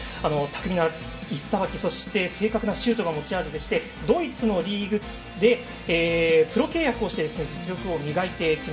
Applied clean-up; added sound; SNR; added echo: none; none; none; reverberation time 0.2 s.